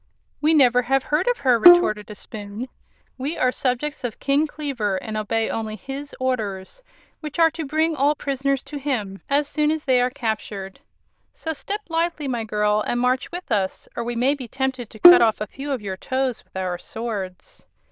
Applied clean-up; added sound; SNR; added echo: neural diffusion model UNIVERSE++.